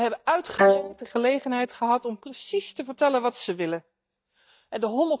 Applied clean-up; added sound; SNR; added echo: neural mask model DeepFilterNet 3.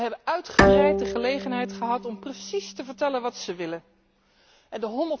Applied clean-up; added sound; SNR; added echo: none; Bowed string instrument; -3 dB; none.